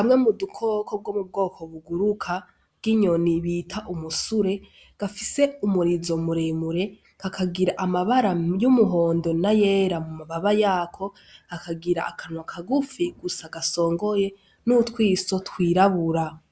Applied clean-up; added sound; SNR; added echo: none; none; none; none.